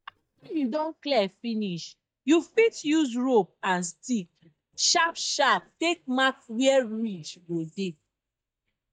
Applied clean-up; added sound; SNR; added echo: neural mask model DeepFilterNet 3.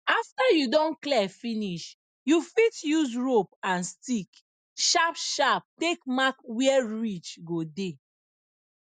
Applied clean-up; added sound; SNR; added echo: none; none; none; none.